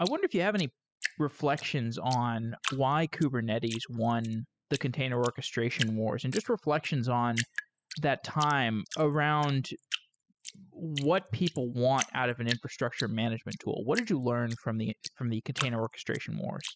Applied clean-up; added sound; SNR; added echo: classical method spectral subtraction.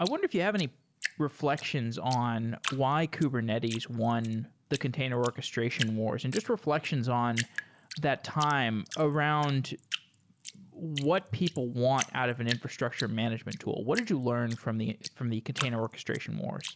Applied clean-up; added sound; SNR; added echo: none; Drip; 13 dB; none.